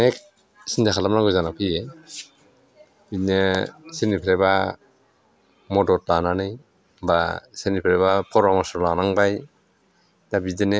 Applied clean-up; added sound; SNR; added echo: none; none; none; none.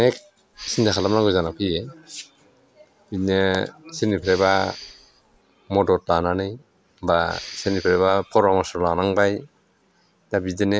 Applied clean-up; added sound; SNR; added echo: none; Respiratory sounds; 16 dB; none.